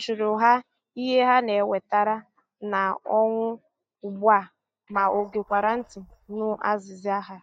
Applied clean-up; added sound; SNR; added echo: neural mask model DeepFilterNet 3.